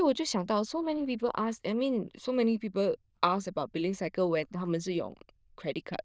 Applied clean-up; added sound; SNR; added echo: neural diffusion model UNIVERSE++.